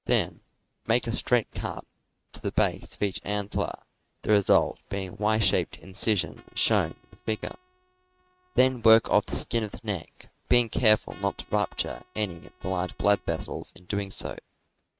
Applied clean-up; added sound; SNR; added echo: neural mask model RNNoise.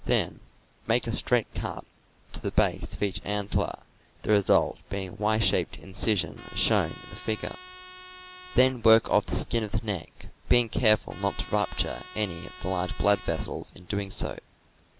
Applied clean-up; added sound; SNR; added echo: none; Trumpet; 18 dB; none.